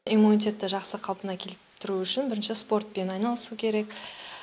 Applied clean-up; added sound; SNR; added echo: none; none; none; none.